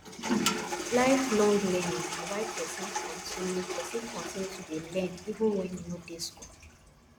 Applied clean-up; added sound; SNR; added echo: none; Toilet flush; 4 dB; none.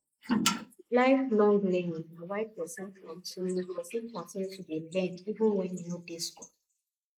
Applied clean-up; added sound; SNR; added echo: neural mask model Resemble Enhance denoiser.